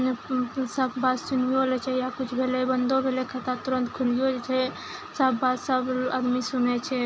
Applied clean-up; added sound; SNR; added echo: none; none; none; none.